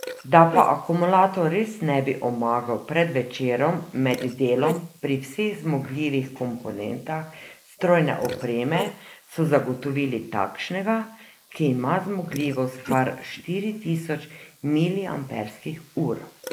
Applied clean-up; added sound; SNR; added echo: neural mask model Resemble Enhance denoiser.